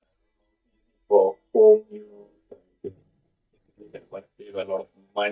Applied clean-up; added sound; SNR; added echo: neural mask model DeepFilterNet 3.